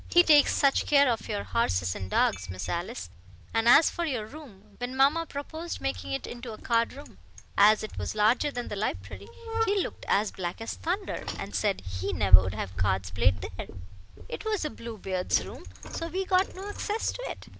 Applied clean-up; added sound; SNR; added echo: none; Bicycle; 2 dB; none.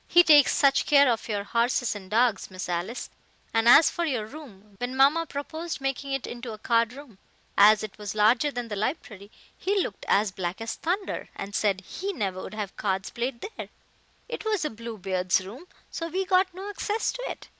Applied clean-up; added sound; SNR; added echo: none; none; none; none.